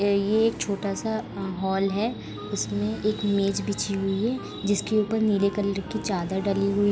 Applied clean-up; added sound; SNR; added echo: none; Wind instrument, woodwind instrument; 19 dB; none.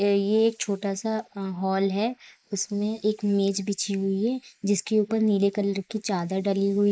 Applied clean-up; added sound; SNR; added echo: neural mask model Resemble Enhance denoiser.